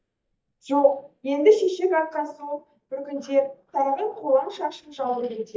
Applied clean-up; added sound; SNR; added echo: neural mask model DeepFilterNet 3.